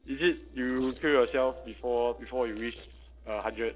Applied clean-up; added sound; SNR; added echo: neural separator model SepFormer DNS4.